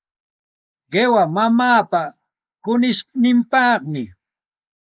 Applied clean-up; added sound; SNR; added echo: neural mask model Resemble Enhance denoiser.